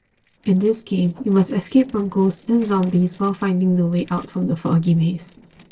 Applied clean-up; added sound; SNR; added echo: neural separator model SepFormer DNS4.